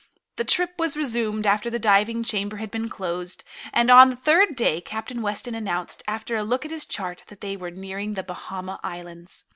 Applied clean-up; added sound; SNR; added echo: none; none; none; none.